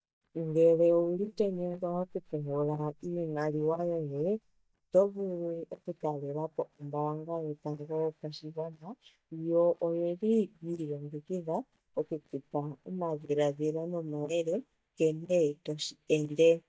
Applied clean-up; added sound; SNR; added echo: neural mask model DeepFilterNet 3.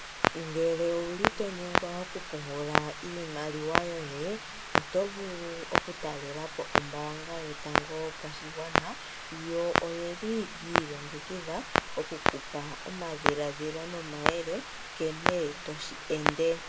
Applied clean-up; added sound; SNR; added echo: none; Clock; -2 dB; reverberation time 1.4 s.